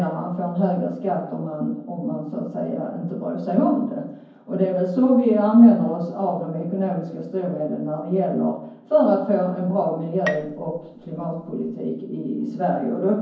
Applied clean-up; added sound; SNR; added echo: none; Bowed string instrument; 15 dB; reverberation time 0.9 s.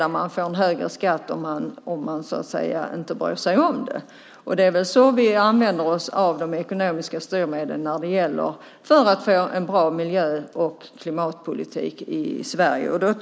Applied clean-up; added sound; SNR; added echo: none; none; none; none.